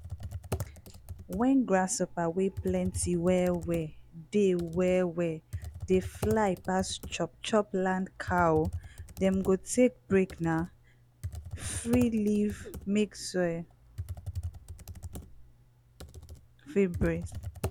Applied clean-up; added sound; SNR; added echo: none; Computer keyboard; 11 dB; none.